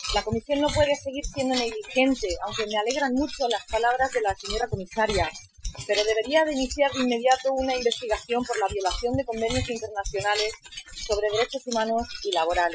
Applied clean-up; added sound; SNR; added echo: classical method Wiener filter.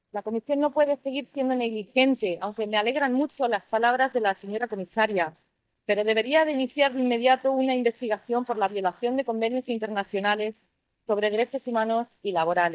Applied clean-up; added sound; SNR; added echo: neural mask model DeepFilterNet 3.